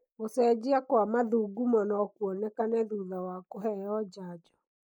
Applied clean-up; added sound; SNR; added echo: neural mask model Resemble Enhance denoiser.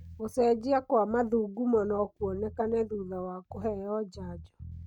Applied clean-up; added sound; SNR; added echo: neural mask model RNNoise.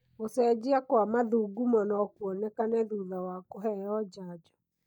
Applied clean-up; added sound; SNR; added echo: neural mask model DeepFilterNet 3.